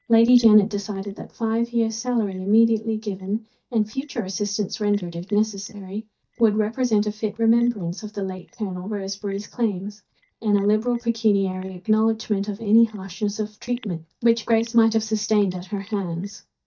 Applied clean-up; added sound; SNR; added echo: neural mask model DeepFilterNet 3.